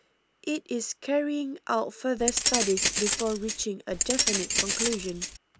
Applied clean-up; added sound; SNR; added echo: none; Keys jangling; -3 dB; none.